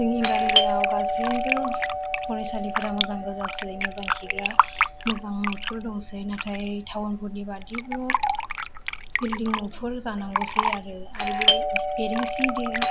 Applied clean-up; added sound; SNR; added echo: none; Doorbell + Fill (with liquid); -5 dB; none.